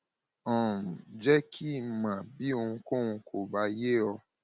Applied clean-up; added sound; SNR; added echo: none; none; none; none.